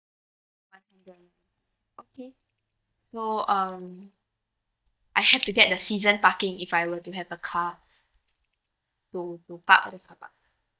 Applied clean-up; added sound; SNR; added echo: neural mask model DeepFilterNet 3.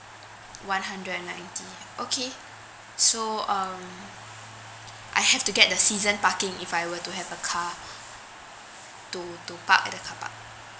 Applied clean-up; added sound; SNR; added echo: none; none; none; none.